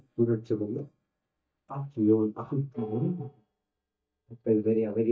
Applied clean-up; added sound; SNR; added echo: neural mask model DeepFilterNet 3.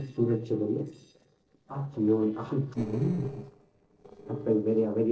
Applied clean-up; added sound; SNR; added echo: neural separator model SepFormer DNS4.